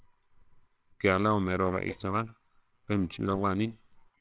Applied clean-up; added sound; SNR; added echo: neural separator model SepFormer WHAMR!.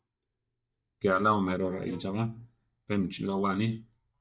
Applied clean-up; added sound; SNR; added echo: neural mask model DeepFilterNet 3.